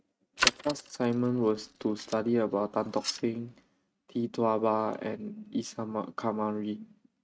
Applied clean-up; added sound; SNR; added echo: neural mask model RNNoise.